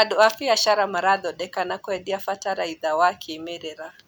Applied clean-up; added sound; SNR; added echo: none; none; none; none.